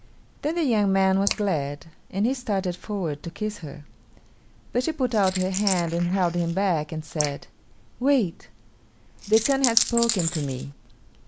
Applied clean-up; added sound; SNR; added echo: neural mask model Resemble Enhance denoiser.